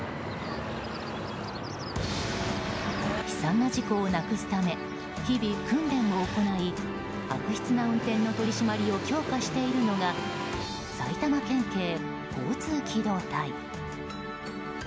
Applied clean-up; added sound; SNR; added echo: none; Bowed string instrument; 16 dB; none.